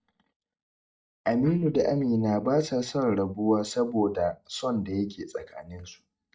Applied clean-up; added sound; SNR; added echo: neural mask model DeepFilterNet 3.